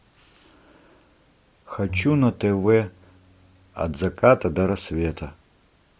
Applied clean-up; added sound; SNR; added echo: none; Bowed string instrument; 17 dB; none.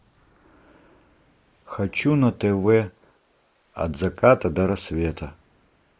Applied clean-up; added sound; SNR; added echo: neural mask model Resemble Enhance denoiser.